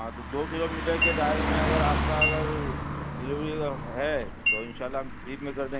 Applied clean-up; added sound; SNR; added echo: none; Car passing by + Chink, clink; -2 dB; none.